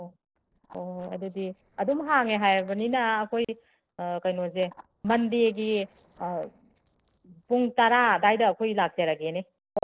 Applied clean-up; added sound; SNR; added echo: neural separator model SepFormer DNS4.